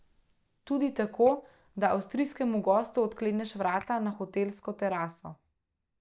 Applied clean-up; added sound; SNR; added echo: neural mask model DeepFilterNet 3.